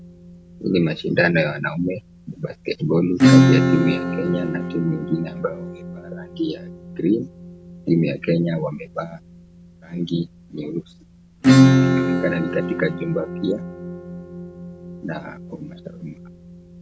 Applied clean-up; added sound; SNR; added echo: none; Acoustic guitar / Strum; -2 dB; none.